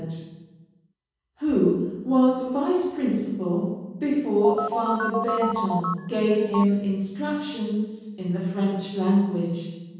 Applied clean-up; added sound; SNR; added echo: none; Telephone; 4 dB; reverberation time 1.3 s.